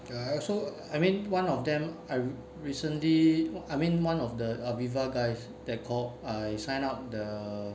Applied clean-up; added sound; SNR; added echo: none; none; none; none.